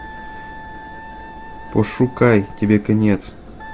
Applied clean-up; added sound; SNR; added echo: none; Wind instrument, woodwind instrument; 18 dB; none.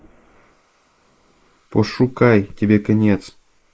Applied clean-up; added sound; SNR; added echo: neural mask model Resemble Enhance denoiser.